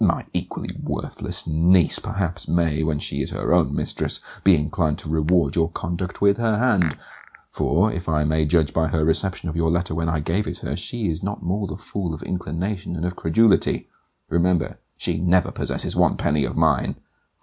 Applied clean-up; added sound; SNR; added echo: none; none; none; none.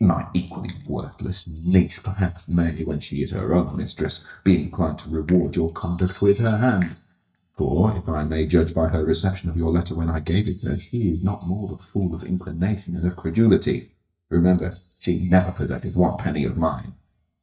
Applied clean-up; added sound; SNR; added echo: neural mask model DeepFilterNet 3.